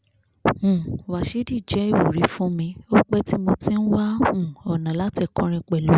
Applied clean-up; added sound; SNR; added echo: none; none; none; none.